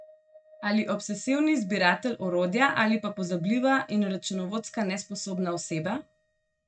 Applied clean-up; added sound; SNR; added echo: neural mask model RNNoise.